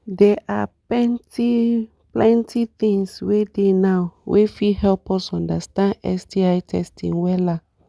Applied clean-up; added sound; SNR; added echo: none; none; none; none.